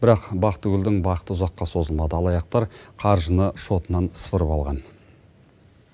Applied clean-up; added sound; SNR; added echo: none; none; none; none.